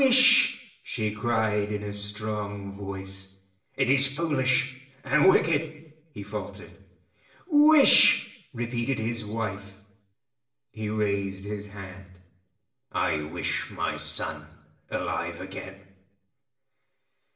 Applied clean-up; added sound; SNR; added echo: none; none; none; reverberation time 0.7 s.